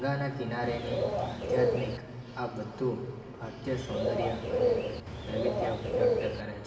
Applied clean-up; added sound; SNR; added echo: none; Bird; -4 dB; reverberation time 2.5 s.